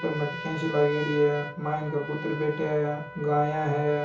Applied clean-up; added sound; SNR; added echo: none; Trumpet; 11 dB; reverberation time 0.6 s.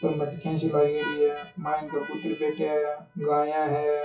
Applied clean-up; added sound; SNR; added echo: classical method WPE with log-MMSE.